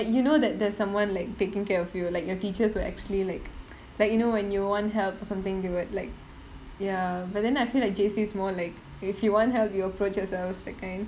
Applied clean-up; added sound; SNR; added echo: none; none; none; none.